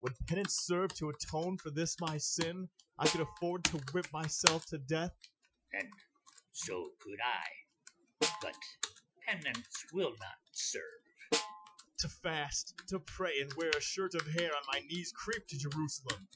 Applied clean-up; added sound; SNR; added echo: classical method Wiener filter.